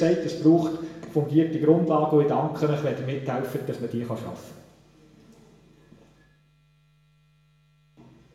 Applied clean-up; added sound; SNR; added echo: none; none; none; reverberation time 0.9 s.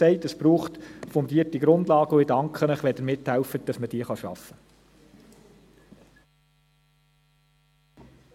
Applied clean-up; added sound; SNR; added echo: none; none; none; none.